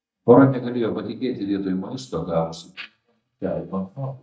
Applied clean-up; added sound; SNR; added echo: neural mask model DeepFilterNet 3.